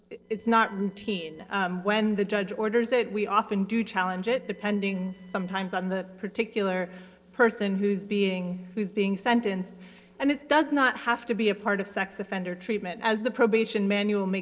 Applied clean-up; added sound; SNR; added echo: neural separator model SepFormer DNS4.